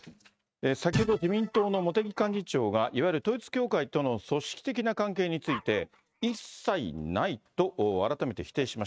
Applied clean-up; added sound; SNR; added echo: neural mask model RNNoise.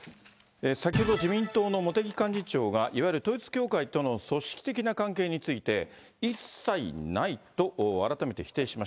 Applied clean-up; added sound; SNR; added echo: none; none; none; none.